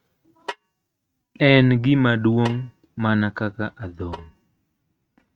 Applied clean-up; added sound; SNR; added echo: neural mask model RNNoise.